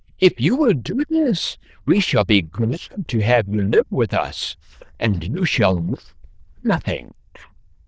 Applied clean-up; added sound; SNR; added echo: neural diffusion model UNIVERSE++.